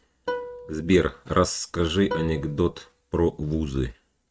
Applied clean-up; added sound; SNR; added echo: neural mask model RNNoise.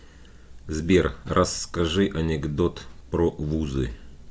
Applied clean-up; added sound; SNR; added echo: none; none; none; none.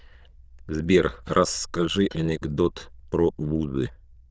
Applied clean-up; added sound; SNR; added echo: neural diffusion model UNIVERSE++.